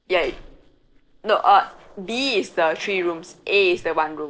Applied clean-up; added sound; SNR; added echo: neural separator model SepFormer DNS4.